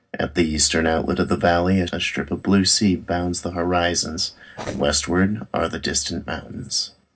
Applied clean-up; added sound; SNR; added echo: neural separator model SepFormer DNS4.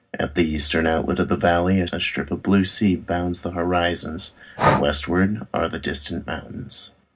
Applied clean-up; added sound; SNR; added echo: none; Breathing; 6 dB; reverberation time 0.4 s.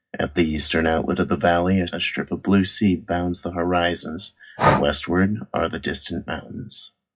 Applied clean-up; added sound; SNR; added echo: classical method WPE with log-MMSE.